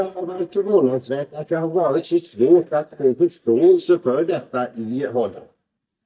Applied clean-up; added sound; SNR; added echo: neural mask model DeepFilterNet 3.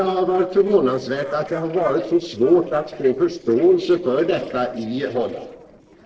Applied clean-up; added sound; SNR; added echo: neural separator model SepFormer DNS4.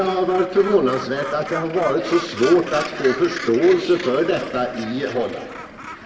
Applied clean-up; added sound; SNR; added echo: none; Gull, seagull; 12 dB; reverberation time 1.1 s.